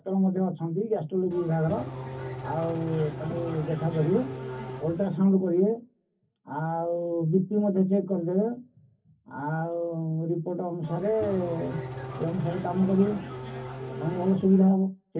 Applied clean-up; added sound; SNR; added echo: none; Race car, auto racing / Engine starting; 9 dB; reverberation time 0.3 s.